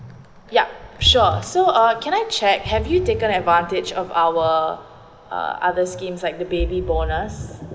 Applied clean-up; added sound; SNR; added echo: none; Ocean; 11 dB; none.